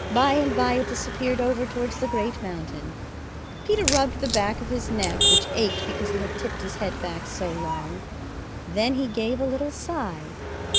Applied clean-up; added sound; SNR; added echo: none; Crack + Motor vehicle (road); 2 dB; none.